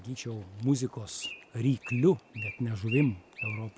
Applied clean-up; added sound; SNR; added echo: none; Bird; 13 dB; none.